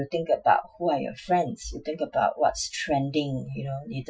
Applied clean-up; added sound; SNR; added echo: classical method Wiener filter.